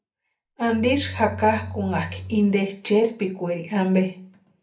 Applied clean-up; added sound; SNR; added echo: none; Bowed string instrument; 11 dB; reverberation time 0.3 s.